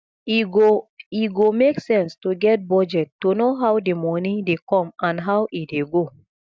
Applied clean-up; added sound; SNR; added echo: none; none; none; none.